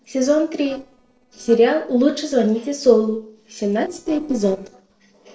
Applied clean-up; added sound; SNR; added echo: neural separator model SepFormer DNS4.